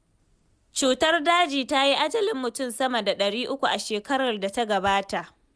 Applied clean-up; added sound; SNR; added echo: none; none; none; none.